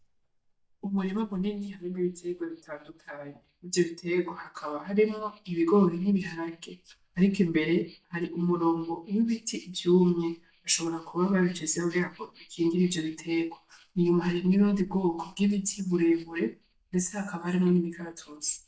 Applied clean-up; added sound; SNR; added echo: neural mask model DeepFilterNet 3.